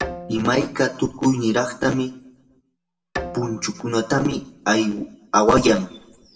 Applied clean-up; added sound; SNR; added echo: none; Bowed string instrument; 16 dB; reverberation time 0.5 s.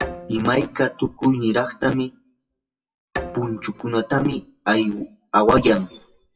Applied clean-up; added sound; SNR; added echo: classical method WPE with log-MMSE.